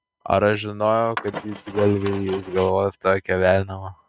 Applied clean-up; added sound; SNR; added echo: neural mask model RNNoise.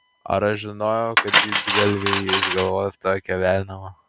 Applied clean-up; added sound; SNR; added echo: none; Cutlery, silverware; 1 dB; none.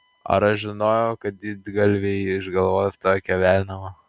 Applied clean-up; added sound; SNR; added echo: none; none; none; none.